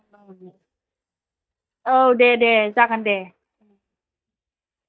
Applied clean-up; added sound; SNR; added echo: neural mask model DeepFilterNet 3.